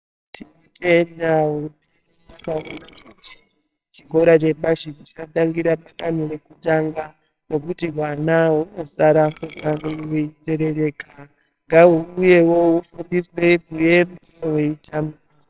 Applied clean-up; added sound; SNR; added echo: neural separator model SepFormer WHAMR!.